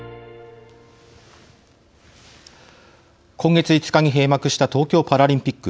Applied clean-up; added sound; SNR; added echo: none; none; none; none.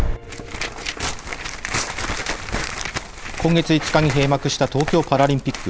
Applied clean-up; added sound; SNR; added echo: none; Tearing; 5 dB; none.